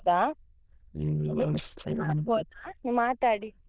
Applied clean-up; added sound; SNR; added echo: neural diffusion model UNIVERSE++.